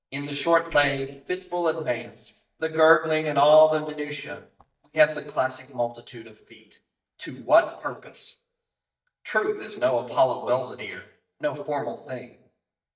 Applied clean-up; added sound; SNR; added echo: neural mask model DeepFilterNet 3.